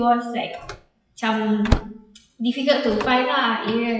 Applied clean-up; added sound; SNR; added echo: classical method WPE with log-MMSE.